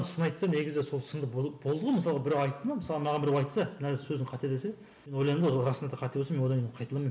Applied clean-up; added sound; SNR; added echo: none; none; none; none.